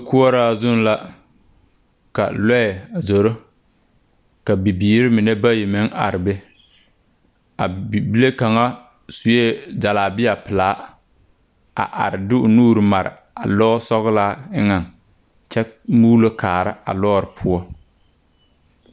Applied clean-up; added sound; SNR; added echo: none; none; none; none.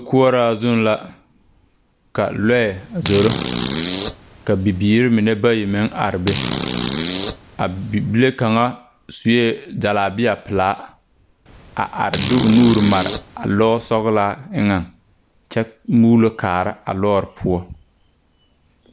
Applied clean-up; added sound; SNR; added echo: none; Fart; 6 dB; none.